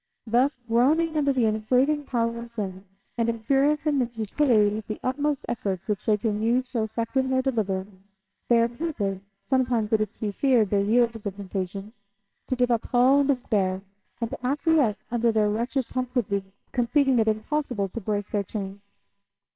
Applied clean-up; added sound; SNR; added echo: neural separator model SepFormer WHAMR!.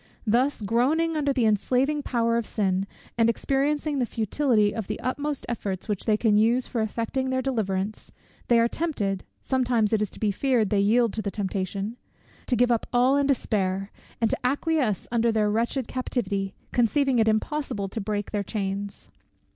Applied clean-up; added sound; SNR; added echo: none; none; none; none.